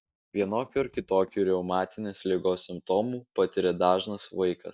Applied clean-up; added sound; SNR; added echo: neural mask model DeepFilterNet 3.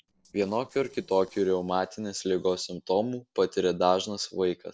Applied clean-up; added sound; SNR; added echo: neural separator model SepFormer DNS4.